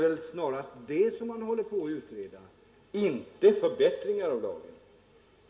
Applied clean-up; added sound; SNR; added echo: none; none; none; reverberation time 0.2 s.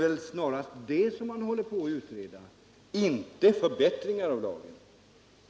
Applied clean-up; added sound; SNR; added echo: none; none; none; none.